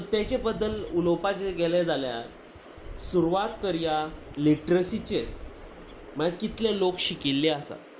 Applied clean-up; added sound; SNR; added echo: none; Bird; 19 dB; none.